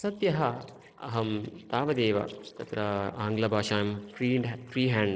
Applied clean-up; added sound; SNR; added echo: neural separator model SepFormer DNS4.